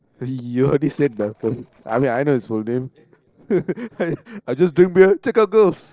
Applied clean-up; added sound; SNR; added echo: neural separator model SepFormer DNS4.